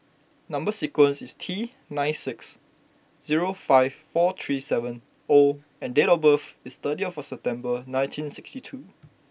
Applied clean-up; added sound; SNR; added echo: none; none; none; none.